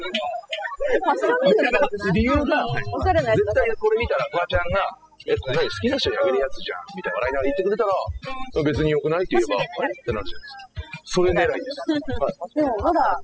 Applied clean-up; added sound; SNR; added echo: classical method spectral subtraction.